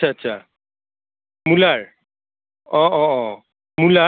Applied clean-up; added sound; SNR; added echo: none; none; none; none.